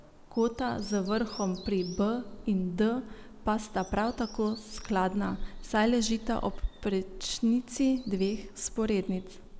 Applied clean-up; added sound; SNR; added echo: none; Bird vocalization, bird call, bird song; 13 dB; none.